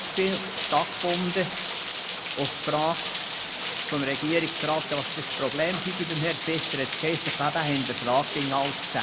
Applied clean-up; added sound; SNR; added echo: none; Rain; -1 dB; none.